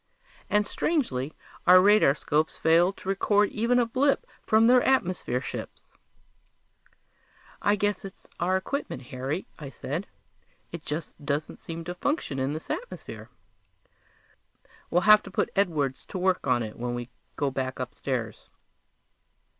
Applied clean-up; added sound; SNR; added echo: none; none; none; none.